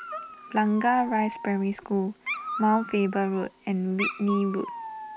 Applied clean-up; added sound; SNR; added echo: none; Dog; 10 dB; none.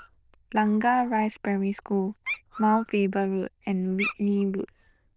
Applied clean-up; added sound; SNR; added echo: neural diffusion model UNIVERSE++.